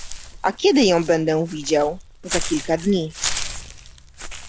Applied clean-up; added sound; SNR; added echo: none; Walk, footsteps / Bird; 9 dB; none.